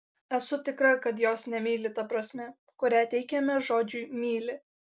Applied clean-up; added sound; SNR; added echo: none; none; none; none.